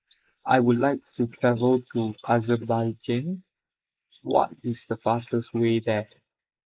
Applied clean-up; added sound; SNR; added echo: neural mask model Resemble Enhance denoiser.